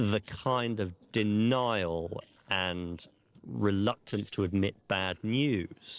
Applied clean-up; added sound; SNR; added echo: neural separator model SepFormer DNS4.